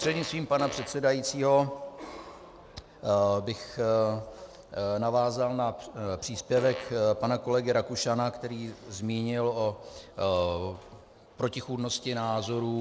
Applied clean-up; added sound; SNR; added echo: none; Fart; 10 dB; none.